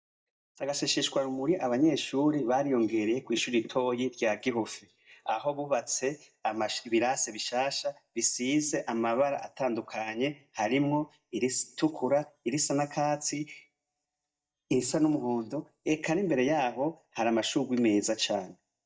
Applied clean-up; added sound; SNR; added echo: neural mask model DeepFilterNet 3.